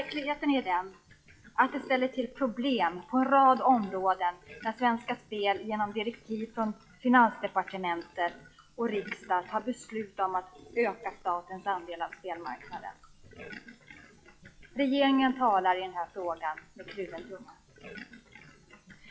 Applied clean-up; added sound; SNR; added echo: classical method log-MMSE.